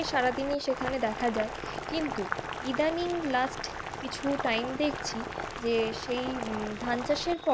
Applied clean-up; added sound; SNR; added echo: none; Boiling; 6 dB; none.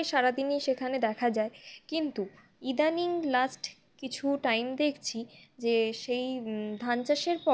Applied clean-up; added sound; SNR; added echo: none; none; none; none.